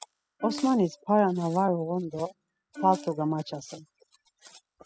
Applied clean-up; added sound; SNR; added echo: classical method spectral subtraction.